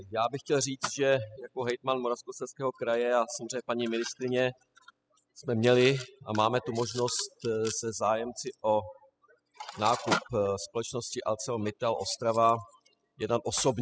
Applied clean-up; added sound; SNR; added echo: classical method spectral subtraction.